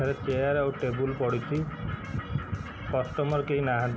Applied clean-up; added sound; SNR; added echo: none; Drum kit; 20 dB; none.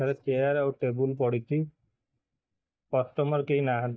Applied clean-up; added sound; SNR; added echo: neural mask model DeepFilterNet 3.